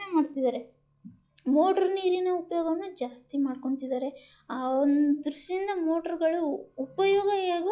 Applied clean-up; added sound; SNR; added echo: classical method log-MMSE.